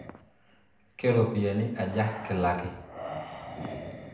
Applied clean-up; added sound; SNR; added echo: none; Breathing; 12 dB; reverberation time 0.7 s.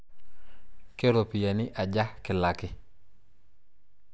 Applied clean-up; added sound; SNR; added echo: none; none; none; none.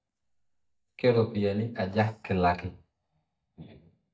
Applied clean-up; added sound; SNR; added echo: neural mask model DeepFilterNet 3.